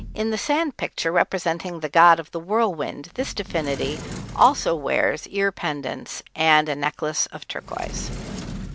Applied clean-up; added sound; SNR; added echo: none; Sliding door; 15 dB; none.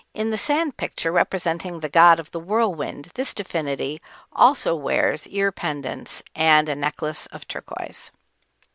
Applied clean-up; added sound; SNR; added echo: none; none; none; none.